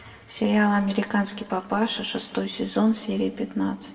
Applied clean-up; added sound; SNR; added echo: none; none; none; reverberation time 1.2 s.